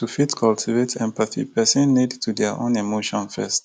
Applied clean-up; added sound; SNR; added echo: none; none; none; none.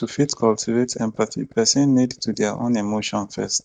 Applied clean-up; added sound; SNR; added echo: neural mask model DeepFilterNet 3.